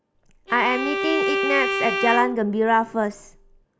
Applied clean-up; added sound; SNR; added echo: none; Bowed string instrument; 3 dB; none.